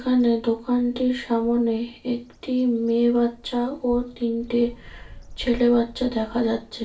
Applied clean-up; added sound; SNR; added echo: none; Bird vocalization, bird call, bird song; 20 dB; reverberation time 0.3 s.